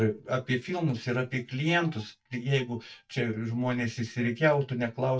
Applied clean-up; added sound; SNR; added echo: neural mask model DeepFilterNet 3.